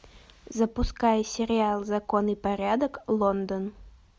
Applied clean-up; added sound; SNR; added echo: none; none; none; none.